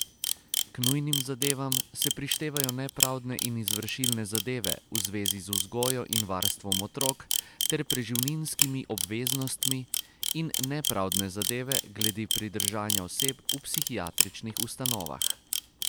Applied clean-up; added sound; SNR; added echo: none; Camera; -2 dB; none.